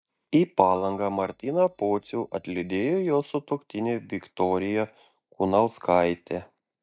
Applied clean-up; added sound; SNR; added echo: neural mask model DeepFilterNet 3.